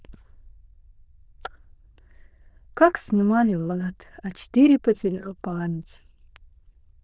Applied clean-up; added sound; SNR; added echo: neural diffusion model UNIVERSE++.